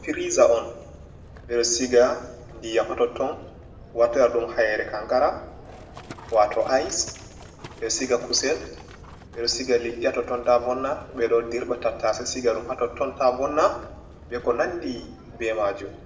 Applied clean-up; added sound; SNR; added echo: none; Livestock, farm animals, working animals; 19 dB; reverberation time 0.7 s.